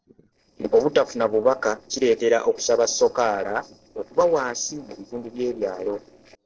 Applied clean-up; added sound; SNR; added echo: neural separator model SepFormer DNS4.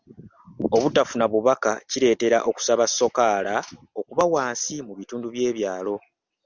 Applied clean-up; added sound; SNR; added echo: none; none; none; none.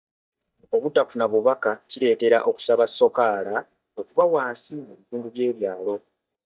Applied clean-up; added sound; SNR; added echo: neural mask model DeepFilterNet 3.